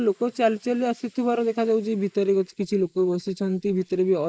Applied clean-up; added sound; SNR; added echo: neural mask model Resemble Enhance denoiser.